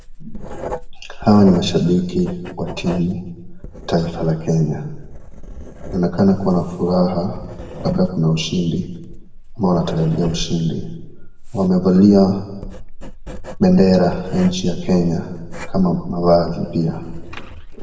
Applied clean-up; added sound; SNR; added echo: none; Writing; 11 dB; reverberation time 0.9 s.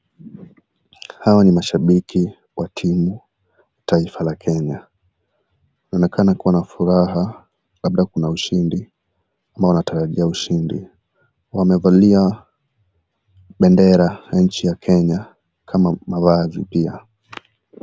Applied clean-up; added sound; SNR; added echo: none; none; none; none.